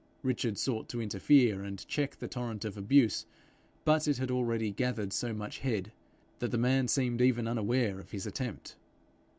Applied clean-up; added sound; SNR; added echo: none; none; none; none.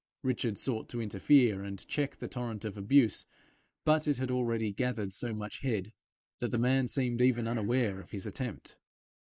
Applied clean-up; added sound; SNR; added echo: neural mask model Resemble Enhance denoiser.